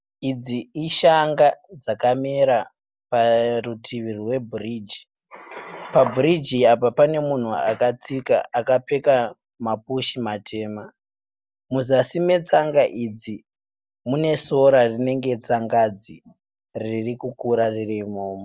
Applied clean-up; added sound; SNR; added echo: none; none; none; none.